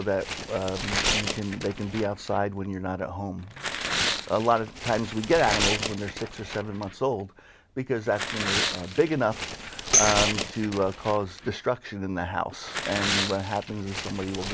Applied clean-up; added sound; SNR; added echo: none; Tearing + Tambourine; 2 dB; none.